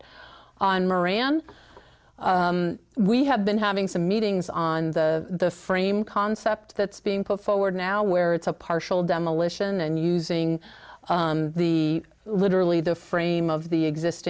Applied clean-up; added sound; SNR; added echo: none; none; none; none.